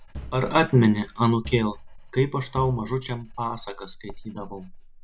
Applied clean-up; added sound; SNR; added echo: none; Bass drum + Writing; 15 dB; none.